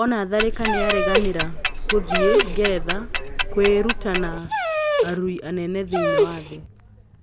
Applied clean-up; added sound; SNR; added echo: none; Dog + Tick-tock; -1 dB; none.